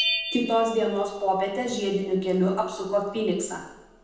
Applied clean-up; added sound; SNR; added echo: none; Bell; 9 dB; reverberation time 0.9 s.